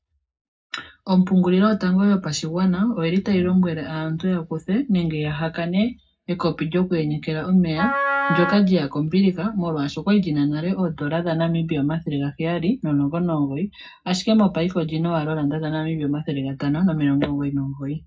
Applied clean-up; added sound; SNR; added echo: none; Wind instrument, woodwind instrument; 4 dB; reverberation time 0.4 s.